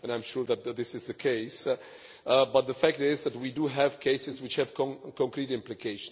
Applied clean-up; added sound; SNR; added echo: none; none; none; none.